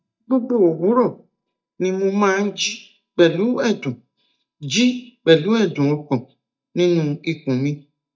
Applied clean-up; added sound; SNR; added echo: neural mask model DeepFilterNet 3.